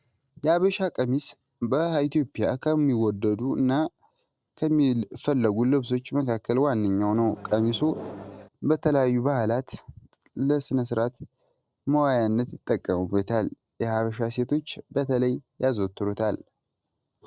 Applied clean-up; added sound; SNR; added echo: neural separator model SepFormer DNS4.